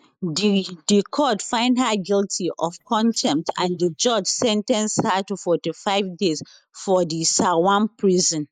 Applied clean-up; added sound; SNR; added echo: neural mask model Resemble Enhance denoiser.